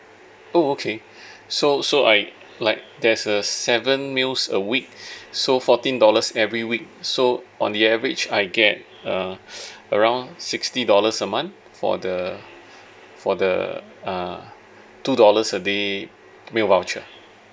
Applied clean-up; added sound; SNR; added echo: none; none; none; none.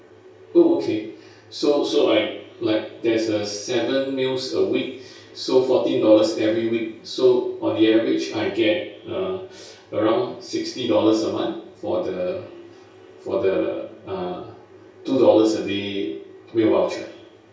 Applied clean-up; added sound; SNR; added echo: none; none; none; reverberation time 0.6 s.